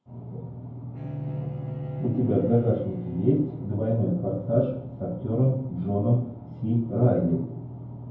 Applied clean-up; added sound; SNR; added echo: none; Bowed string instrument; 11 dB; reverberation time 0.9 s.